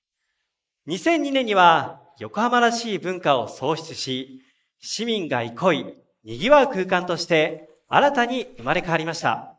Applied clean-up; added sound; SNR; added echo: neural mask model Resemble Enhance denoiser.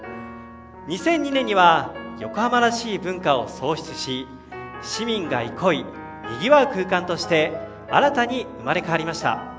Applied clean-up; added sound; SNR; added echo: none; none; none; none.